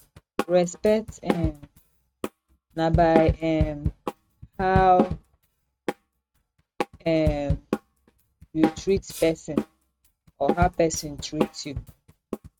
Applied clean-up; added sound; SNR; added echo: neural mask model RNNoise.